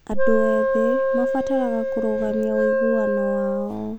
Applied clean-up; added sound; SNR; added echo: none; Wind instrument, woodwind instrument; -1 dB; none.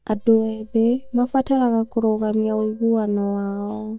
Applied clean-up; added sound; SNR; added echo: neural mask model DeepFilterNet 3.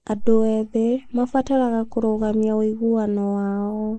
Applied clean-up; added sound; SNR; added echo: neural mask model Resemble Enhance denoiser.